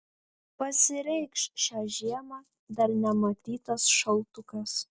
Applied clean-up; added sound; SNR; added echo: none; none; none; none.